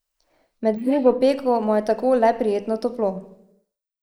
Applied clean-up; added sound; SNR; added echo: neural mask model Resemble Enhance denoiser.